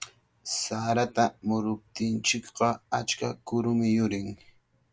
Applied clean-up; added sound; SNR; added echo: none; none; none; none.